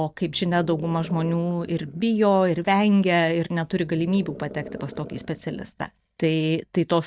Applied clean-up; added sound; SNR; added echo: neural mask model DeepFilterNet 3.